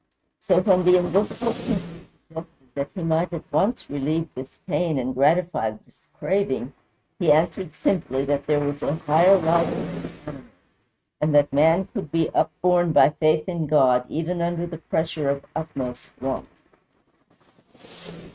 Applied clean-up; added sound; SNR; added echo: neural mask model RNNoise.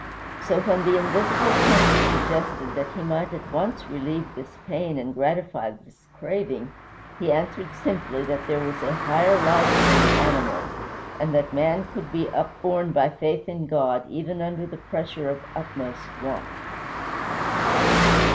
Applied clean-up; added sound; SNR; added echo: none; Car passing by; 0 dB; none.